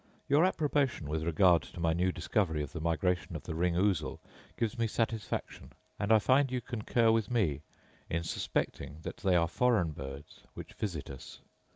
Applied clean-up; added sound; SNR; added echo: none; none; none; none.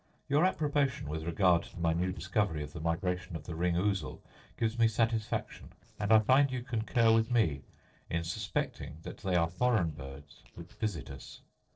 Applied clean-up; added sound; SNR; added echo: neural separator model SepFormer DNS4.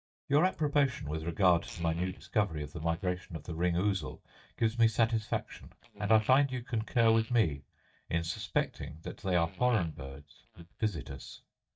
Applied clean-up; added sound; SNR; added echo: neural mask model DeepFilterNet 3.